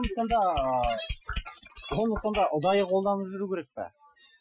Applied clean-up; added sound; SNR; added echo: classical method Wiener filter.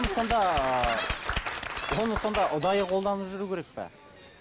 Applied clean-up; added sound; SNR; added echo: none; Gull, seagull; 14 dB; none.